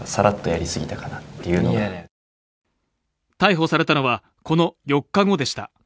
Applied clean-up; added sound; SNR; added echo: none; none; none; none.